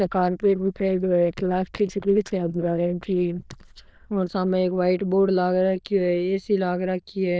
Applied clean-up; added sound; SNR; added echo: neural diffusion model UNIVERSE++.